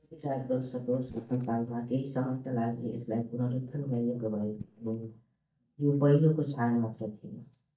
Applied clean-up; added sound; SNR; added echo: neural mask model DeepFilterNet 3.